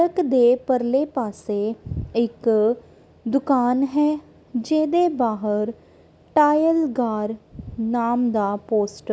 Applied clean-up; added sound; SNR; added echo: none; none; none; none.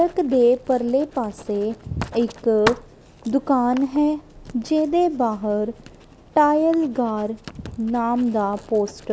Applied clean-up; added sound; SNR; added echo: none; Writing; 16 dB; none.